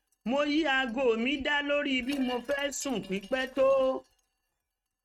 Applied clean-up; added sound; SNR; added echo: neural mask model RNNoise.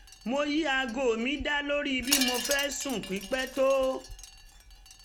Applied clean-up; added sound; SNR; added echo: none; Wind chime; 7 dB; none.